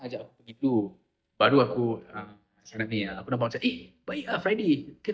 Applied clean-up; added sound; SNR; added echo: neural mask model DeepFilterNet 3.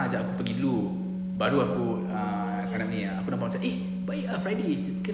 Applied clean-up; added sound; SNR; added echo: none; Organ; 1 dB; none.